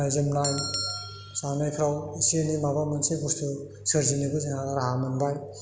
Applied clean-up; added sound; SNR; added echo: none; Bell; 8 dB; none.